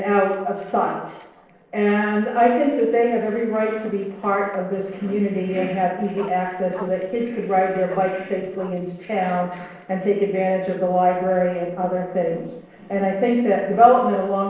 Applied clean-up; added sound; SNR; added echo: neural separator model SepFormer DNS4.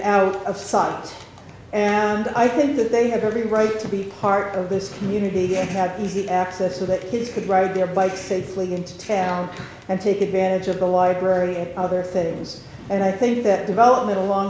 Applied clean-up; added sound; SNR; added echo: none; none; none; none.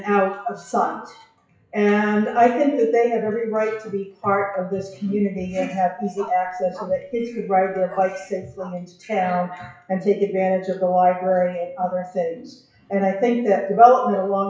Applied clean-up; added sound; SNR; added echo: classical method WPE with log-MMSE.